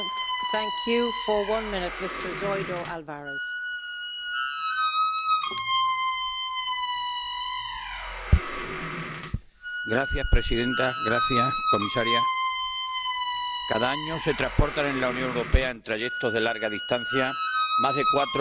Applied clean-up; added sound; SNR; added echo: none; Squeak; 0 dB; none.